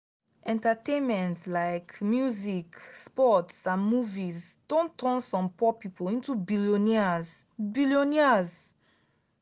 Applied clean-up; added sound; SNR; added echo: none; none; none; none.